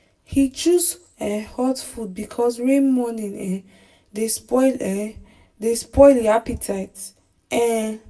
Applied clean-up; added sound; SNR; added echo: none; none; none; reverberation time 0.1 s.